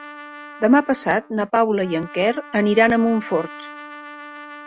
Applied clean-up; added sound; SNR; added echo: none; Trumpet; 18 dB; none.